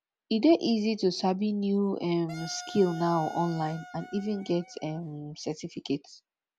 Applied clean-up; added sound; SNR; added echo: none; Wind instrument, woodwind instrument; 17 dB; none.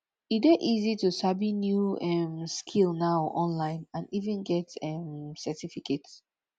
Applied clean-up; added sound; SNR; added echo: none; none; none; none.